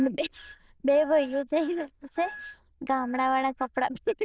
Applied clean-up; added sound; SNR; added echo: neural diffusion model UNIVERSE++.